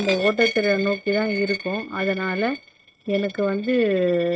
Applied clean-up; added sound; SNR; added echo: neural mask model RNNoise.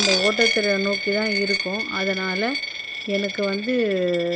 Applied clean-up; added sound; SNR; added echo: none; Coin (dropping); 2 dB; none.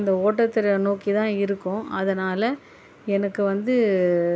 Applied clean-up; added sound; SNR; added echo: none; none; none; none.